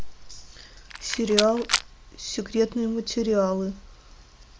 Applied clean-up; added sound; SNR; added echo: none; Rattle; 2 dB; none.